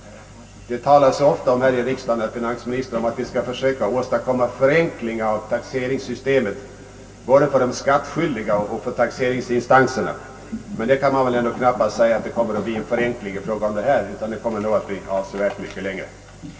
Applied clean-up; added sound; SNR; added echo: none; none; none; reverberation time 0.2 s.